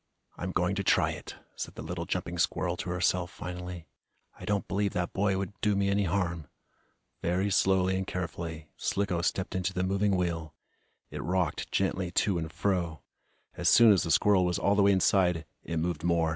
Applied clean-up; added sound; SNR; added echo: none; none; none; none.